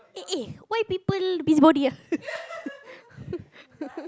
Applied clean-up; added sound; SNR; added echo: none; none; none; none.